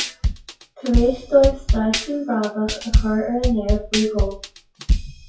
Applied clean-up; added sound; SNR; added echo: classical method WPE with log-MMSE.